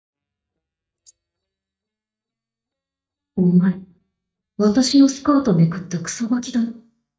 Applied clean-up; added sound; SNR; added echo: neural mask model DeepFilterNet 3.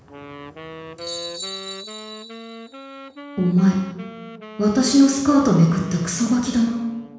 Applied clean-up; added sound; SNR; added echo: none; Wind instrument, woodwind instrument; 16 dB; reverberation time 1.1 s.